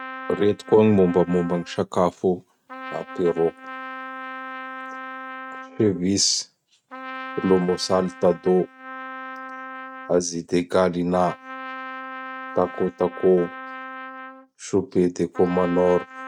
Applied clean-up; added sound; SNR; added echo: neural mask model RNNoise.